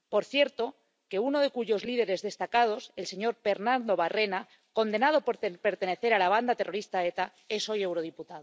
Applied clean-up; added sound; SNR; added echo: none; none; none; none.